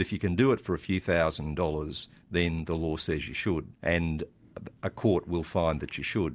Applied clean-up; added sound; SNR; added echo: none; none; none; none.